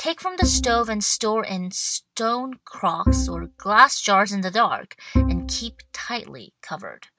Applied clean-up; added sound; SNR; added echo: neural mask model RNNoise.